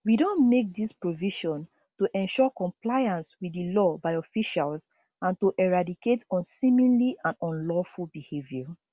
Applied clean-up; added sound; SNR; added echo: none; none; none; none.